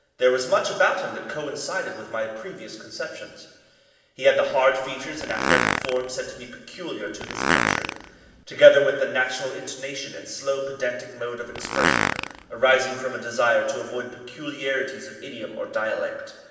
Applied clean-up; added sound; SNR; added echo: none; Fart; 1 dB; reverberation time 1.3 s.